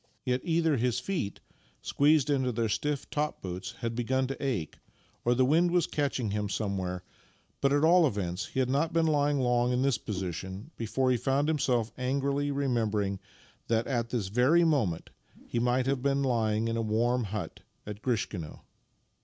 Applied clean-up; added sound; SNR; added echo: none; Whoosh, swoosh, swish; 18 dB; none.